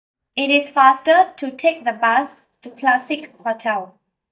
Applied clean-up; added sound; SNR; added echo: neural mask model DeepFilterNet 3.